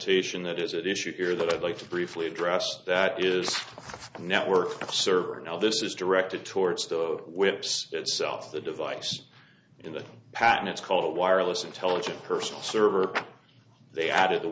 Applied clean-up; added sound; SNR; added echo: none; none; none; none.